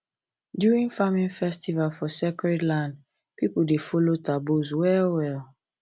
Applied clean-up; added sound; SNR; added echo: none; none; none; none.